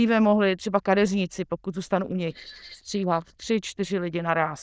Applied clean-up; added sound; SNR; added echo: neural diffusion model UNIVERSE++.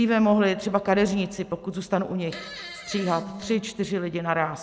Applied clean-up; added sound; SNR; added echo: none; Fart; 13 dB; none.